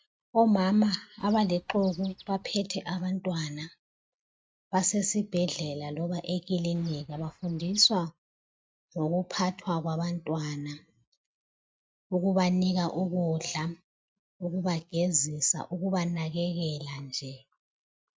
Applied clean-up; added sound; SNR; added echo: neural mask model RNNoise.